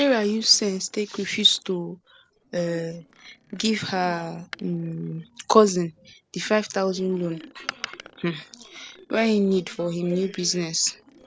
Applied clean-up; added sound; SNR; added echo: neural separator model SepFormer DNS4.